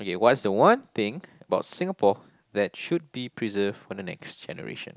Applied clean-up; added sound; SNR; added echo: none; none; none; none.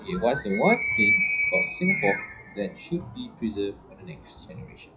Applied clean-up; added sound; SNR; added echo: classical method WPE with log-MMSE.